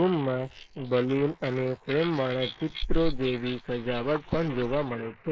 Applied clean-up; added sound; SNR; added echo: neural mask model Resemble Enhance denoiser.